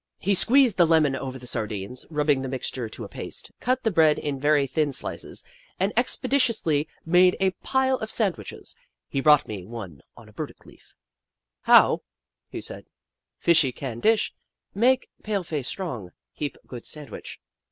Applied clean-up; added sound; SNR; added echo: none; none; none; none.